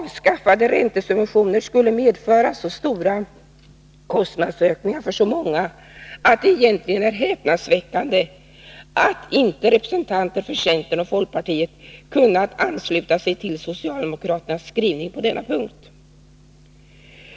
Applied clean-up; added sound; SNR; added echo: none; none; none; none.